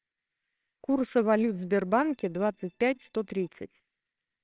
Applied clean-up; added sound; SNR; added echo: neural separator model SepFormer WHAMR!.